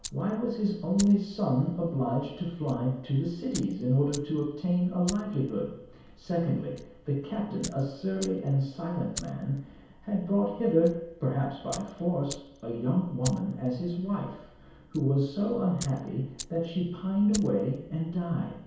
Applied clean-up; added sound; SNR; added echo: none; Fire; 17 dB; reverberation time 2.2 s.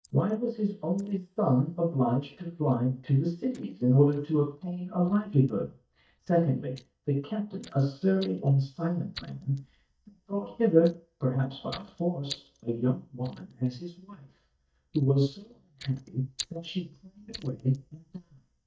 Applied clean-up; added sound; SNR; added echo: neural mask model DeepFilterNet 3.